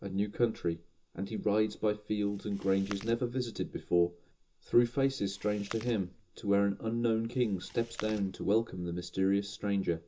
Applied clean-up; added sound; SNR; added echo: none; Chewing, mastication; 19 dB; reverberation time 0.2 s.